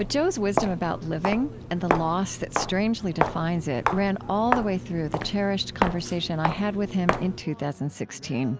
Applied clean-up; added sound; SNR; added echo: none; Walk, footsteps; 4 dB; none.